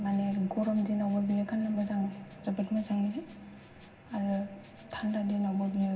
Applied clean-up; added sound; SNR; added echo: none; Rattle (instrument); 18 dB; reverberation time 0.4 s.